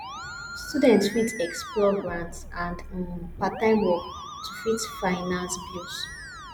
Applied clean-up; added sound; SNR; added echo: none; Musical instrument; 11 dB; none.